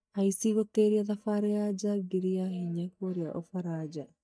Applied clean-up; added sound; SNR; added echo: neural mask model DeepFilterNet 3.